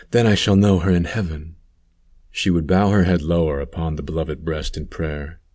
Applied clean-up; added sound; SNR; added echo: none; none; none; none.